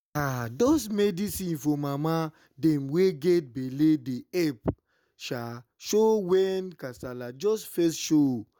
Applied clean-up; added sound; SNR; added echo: none; none; none; none.